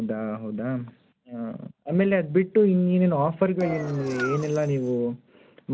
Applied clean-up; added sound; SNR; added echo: none; Engine; 10 dB; none.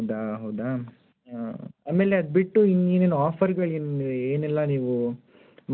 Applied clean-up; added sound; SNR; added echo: none; none; none; none.